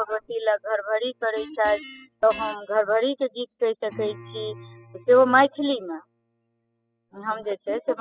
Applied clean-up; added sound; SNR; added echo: classical method spectral subtraction.